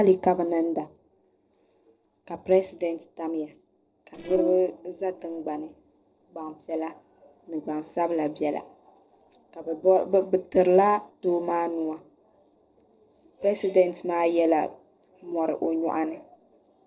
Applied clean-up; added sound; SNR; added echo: neural separator model SepFormer DNS4.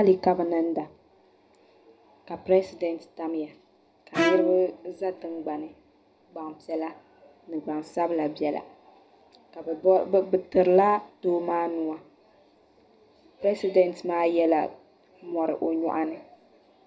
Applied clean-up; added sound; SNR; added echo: none; Bowed string instrument; 3 dB; reverberation time 0.3 s.